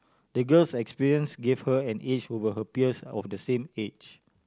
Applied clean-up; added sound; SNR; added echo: none; none; none; none.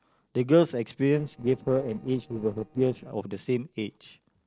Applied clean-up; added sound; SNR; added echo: neural separator model SepFormer DNS4.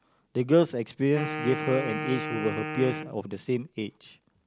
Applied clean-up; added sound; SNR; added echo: none; Wind instrument, woodwind instrument; 7 dB; none.